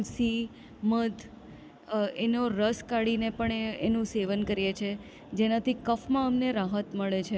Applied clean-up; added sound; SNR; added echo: none; none; none; none.